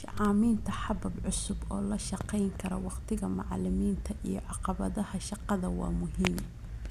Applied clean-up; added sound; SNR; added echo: none; none; none; none.